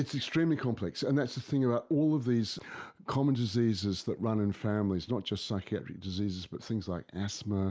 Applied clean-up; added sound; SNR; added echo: none; none; none; none.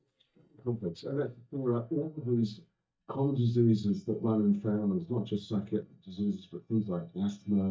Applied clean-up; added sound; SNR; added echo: neural mask model DeepFilterNet 3.